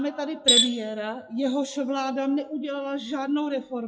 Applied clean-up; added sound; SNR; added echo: classical method WPE with log-MMSE.